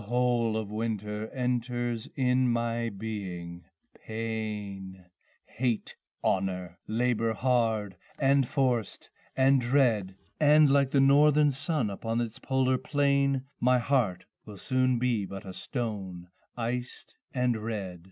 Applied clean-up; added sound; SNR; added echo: none; none; none; none.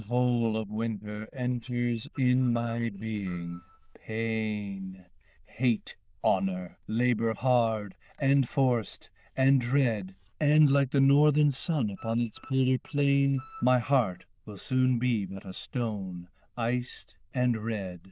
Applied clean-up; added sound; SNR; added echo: neural diffusion model UNIVERSE++.